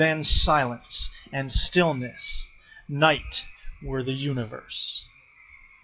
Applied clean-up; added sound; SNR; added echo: classical method WPE with log-MMSE.